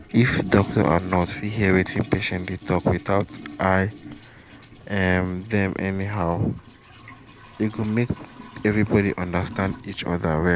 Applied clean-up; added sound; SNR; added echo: none; Toilet flush; 17 dB; none.